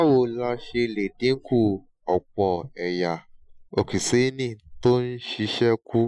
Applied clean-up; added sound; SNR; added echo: classical method Wiener filter.